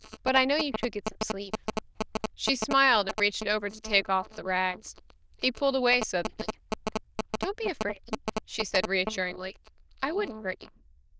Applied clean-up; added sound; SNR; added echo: neural diffusion model UNIVERSE++.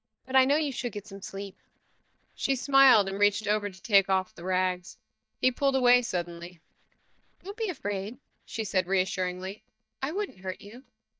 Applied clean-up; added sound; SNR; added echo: neural mask model DeepFilterNet 3.